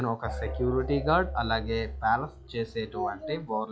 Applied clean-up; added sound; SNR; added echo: classical method log-MMSE.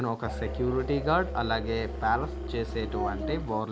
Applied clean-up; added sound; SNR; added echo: none; Musical instrument; 6 dB; none.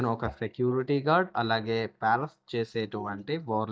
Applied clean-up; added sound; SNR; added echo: neural mask model DeepFilterNet 3.